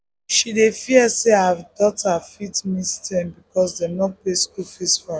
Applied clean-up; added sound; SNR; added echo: none; none; none; none.